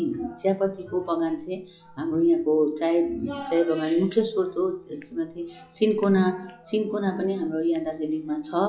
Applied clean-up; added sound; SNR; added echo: classical method log-MMSE.